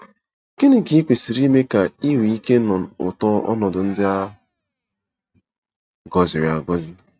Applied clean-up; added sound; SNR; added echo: neural mask model RNNoise.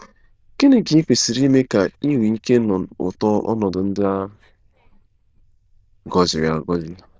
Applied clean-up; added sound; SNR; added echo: neural diffusion model UNIVERSE++.